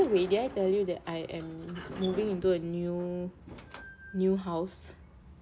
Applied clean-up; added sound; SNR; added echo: none; Sliding door; 16 dB; none.